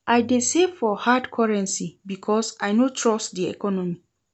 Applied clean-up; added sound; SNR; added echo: none; none; none; none.